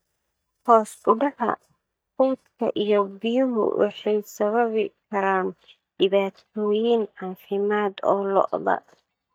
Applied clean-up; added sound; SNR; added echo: neural mask model DeepFilterNet 3.